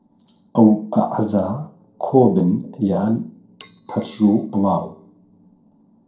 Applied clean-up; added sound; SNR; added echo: neural separator model SepFormer DNS4.